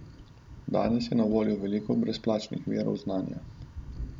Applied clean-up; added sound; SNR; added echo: none; Thunder; 15 dB; none.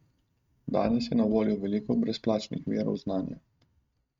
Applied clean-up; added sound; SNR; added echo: neural mask model RNNoise.